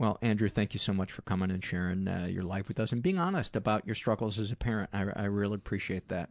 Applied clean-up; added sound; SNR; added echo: none; none; none; none.